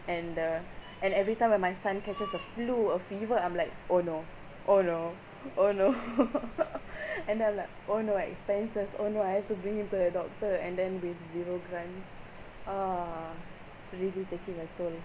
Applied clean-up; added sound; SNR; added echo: none; Water; 17 dB; none.